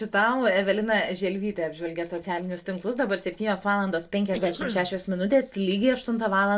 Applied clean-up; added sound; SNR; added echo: neural separator model SepFormer DNS4.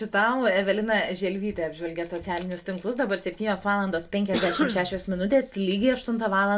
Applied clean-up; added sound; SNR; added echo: none; Cough; 5 dB; reverberation time 0.2 s.